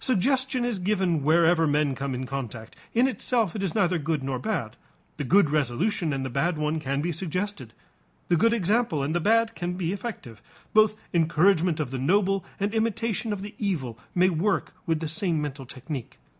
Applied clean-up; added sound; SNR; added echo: none; none; none; none.